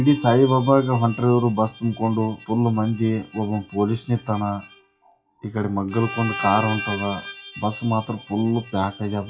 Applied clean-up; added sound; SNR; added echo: classical method WPE with log-MMSE.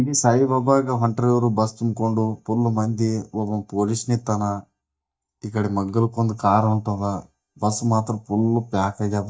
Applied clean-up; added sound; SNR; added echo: neural mask model DeepFilterNet 3.